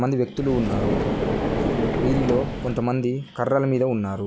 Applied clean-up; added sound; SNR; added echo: none; Car; 0 dB; none.